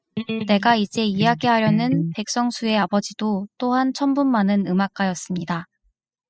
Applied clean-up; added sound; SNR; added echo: classical method spectral subtraction.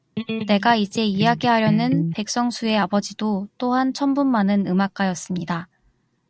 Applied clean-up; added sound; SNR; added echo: none; Electric guitar; 5 dB; none.